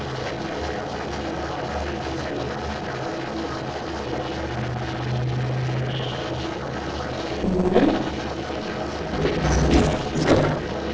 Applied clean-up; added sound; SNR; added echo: neural separator model SepFormer DNS4.